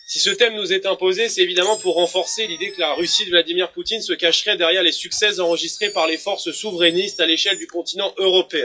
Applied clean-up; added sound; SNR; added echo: classical method WPE with log-MMSE.